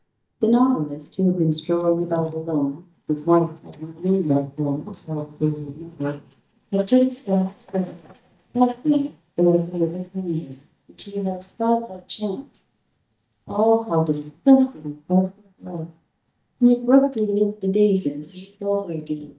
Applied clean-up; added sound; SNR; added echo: neural mask model DeepFilterNet 3.